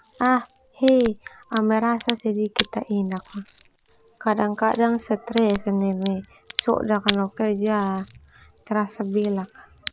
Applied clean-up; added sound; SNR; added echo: none; Crack; 13 dB; none.